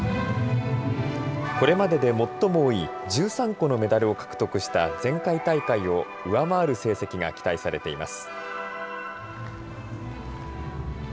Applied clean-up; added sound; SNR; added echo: none; Wind instrument, woodwind instrument; 13 dB; none.